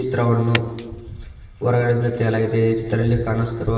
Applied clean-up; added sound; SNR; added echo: none; Glass; 11 dB; reverberation time 1.3 s.